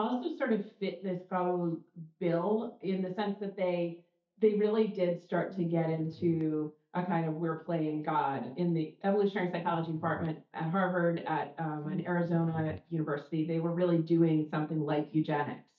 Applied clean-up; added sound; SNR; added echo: neural mask model DeepFilterNet 3.